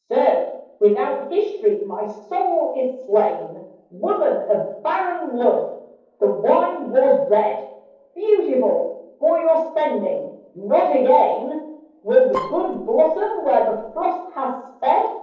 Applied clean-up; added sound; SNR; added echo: neural separator model SepFormer DNS4.